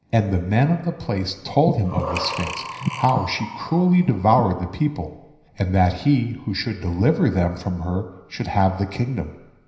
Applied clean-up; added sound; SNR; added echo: none; Breathing; 7 dB; reverberation time 0.9 s.